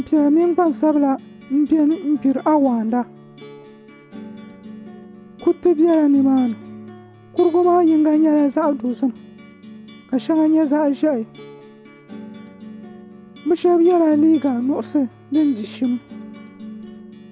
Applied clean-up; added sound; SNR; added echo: none; Acoustic guitar; 19 dB; none.